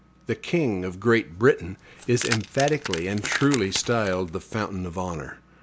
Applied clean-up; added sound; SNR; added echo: none; Keys jangling; 9 dB; none.